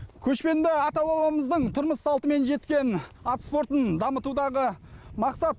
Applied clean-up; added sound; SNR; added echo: none; none; none; none.